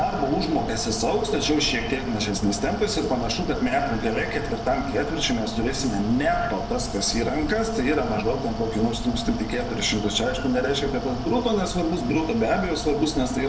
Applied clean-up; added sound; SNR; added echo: none; Mechanical fan; 7 dB; reverberation time 0.5 s.